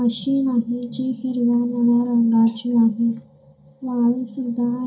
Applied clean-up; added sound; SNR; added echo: none; none; none; reverberation time 0.3 s.